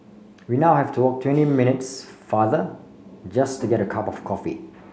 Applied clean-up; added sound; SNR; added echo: none; none; none; none.